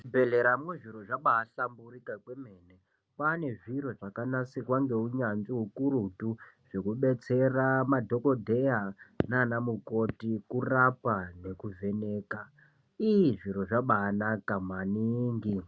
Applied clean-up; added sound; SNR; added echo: none; none; none; none.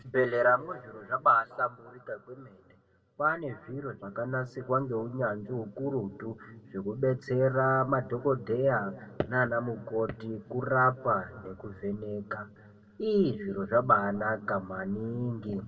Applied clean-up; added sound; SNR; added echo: none; none; none; reverberation time 1.6 s.